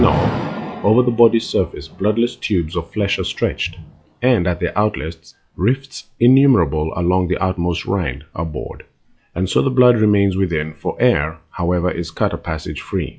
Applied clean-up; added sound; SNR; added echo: classical method log-MMSE.